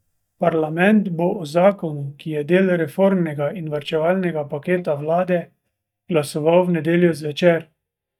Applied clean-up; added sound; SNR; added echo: neural mask model DeepFilterNet 3.